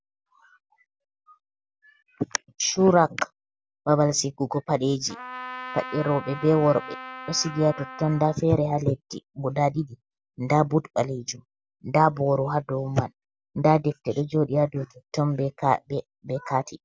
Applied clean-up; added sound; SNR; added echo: none; Trumpet; 13 dB; none.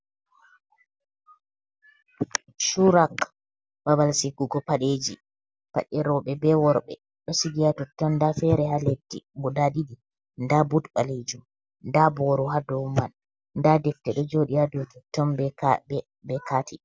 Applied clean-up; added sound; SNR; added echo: none; none; none; none.